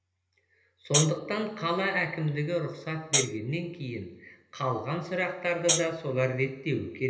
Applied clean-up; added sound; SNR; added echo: none; Hi-hat; -2 dB; reverberation time 1.4 s.